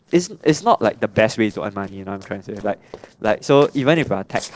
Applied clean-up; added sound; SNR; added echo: neural separator model SepFormer DNS4.